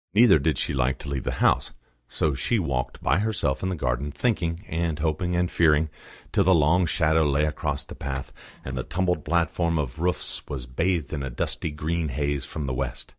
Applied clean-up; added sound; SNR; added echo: neural mask model DeepFilterNet 3.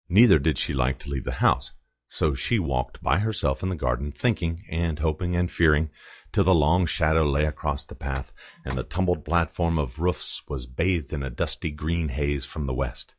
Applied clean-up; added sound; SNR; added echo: classical method log-MMSE.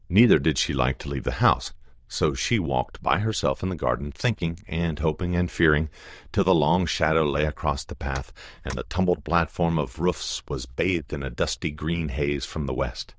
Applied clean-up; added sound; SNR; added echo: neural diffusion model UNIVERSE++.